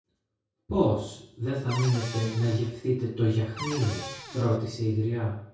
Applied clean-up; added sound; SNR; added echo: none; Cupboard open or close / Door; 12 dB; reverberation time 0.6 s.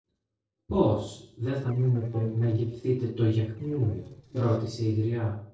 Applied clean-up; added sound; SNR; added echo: neural separator model SepFormer DNS4.